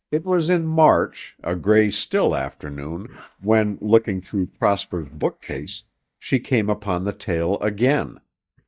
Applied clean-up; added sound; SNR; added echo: neural mask model DeepFilterNet 3.